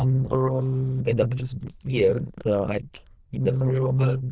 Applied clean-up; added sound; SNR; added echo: neural diffusion model UNIVERSE++.